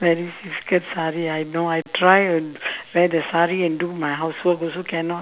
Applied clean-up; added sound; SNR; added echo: none; none; none; none.